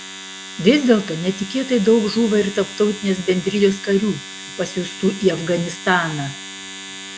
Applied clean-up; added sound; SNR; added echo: none; Domestic sounds, home sounds; 14 dB; none.